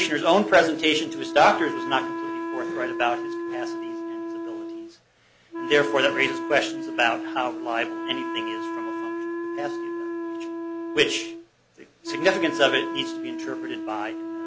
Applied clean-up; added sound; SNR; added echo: none; Wind instrument, woodwind instrument; 5 dB; none.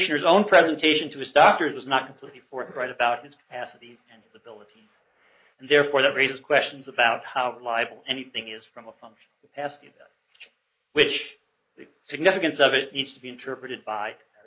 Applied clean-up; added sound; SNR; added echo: neural mask model Resemble Enhance denoiser.